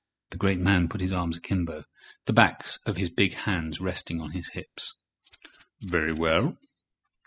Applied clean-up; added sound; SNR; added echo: classical method spectral subtraction.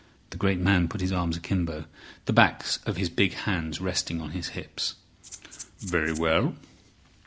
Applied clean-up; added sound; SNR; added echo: none; Rattle (instrument); 17 dB; none.